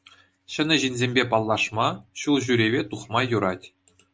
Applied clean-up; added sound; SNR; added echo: none; none; none; none.